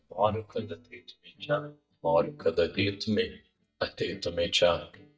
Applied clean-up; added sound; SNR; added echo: neural mask model DeepFilterNet 3.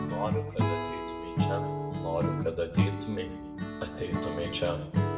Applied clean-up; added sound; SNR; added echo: none; Acoustic guitar / Strum; -4 dB; reverberation time 0.6 s.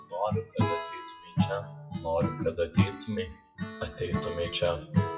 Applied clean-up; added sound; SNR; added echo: classical method WPE with log-MMSE.